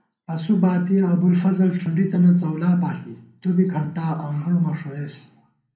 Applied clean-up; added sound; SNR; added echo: none; none; none; reverberation time 0.6 s.